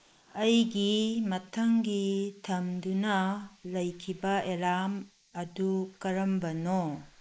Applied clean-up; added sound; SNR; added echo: neural mask model Resemble Enhance denoiser.